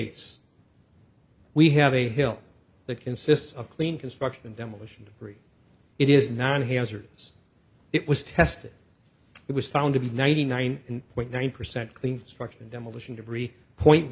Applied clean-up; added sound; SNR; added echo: none; none; none; none.